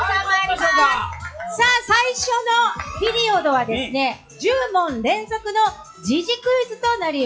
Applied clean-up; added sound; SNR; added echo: classical method log-MMSE.